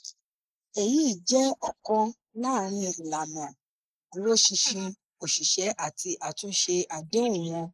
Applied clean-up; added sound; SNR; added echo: neural mask model Resemble Enhance denoiser.